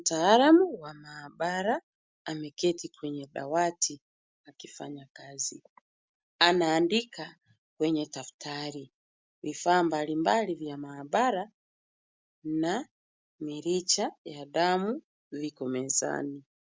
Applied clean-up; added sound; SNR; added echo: none; none; none; none.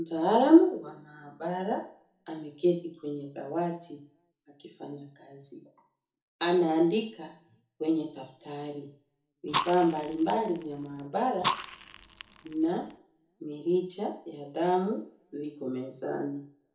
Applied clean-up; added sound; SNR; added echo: none; Fire; 6 dB; reverberation time 0.6 s.